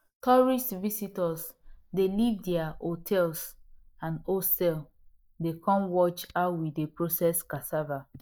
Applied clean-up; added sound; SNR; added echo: neural mask model DeepFilterNet 3.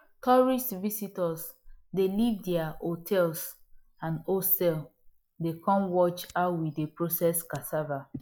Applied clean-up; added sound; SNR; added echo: classical method log-MMSE.